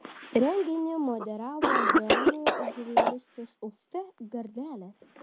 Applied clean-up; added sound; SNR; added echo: none; Cough; -3 dB; none.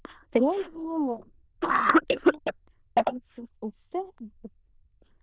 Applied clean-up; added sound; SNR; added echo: neural diffusion model UNIVERSE++.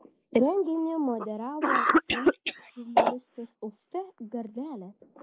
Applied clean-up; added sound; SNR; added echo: neural mask model Resemble Enhance denoiser.